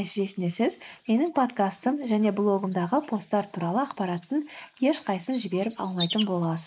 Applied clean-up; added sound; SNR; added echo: neural mask model Resemble Enhance denoiser.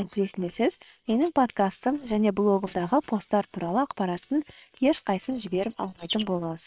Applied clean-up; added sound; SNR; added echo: neural separator model SepFormer WHAM!.